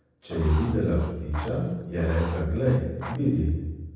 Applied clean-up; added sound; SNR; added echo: none; Writing; 16 dB; reverberation time 1.1 s.